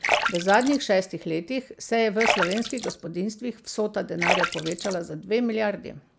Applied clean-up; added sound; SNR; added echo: none; Splash, splatter; 4 dB; none.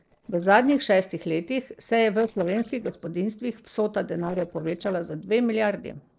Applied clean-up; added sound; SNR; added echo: neural separator model SepFormer DNS4.